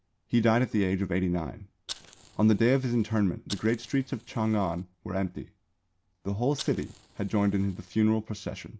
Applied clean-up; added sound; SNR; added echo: none; Fire; 18 dB; none.